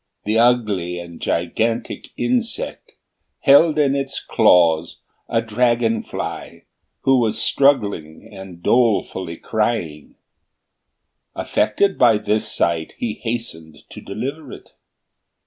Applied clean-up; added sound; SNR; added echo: none; none; none; none.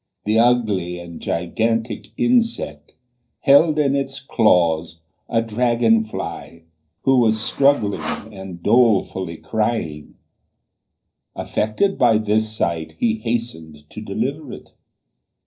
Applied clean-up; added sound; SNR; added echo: neural separator model SepFormer DNS4.